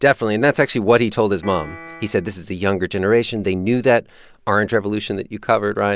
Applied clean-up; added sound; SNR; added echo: none; Piano; 19 dB; none.